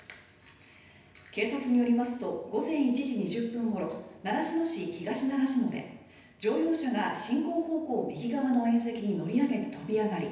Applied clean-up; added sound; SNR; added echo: none; none; none; reverberation time 0.9 s.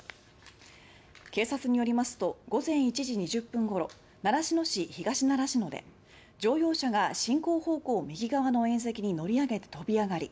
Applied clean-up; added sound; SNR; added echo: none; none; none; none.